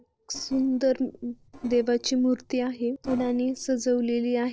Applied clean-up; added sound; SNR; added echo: neural separator model SepFormer DNS4.